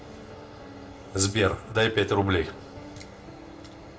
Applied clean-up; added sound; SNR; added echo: none; Piano; 19 dB; reverberation time 0.3 s.